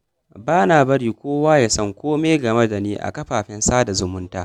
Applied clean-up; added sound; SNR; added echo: none; none; none; none.